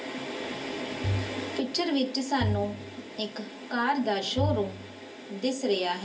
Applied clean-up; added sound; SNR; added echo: none; Bowed string instrument; 5 dB; reverberation time 0.3 s.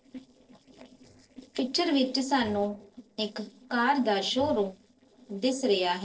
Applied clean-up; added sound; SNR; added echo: neural separator model SepFormer DNS4.